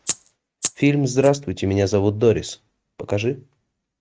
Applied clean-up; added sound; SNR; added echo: neural mask model RNNoise.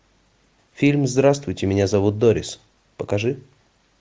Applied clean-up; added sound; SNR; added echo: none; none; none; none.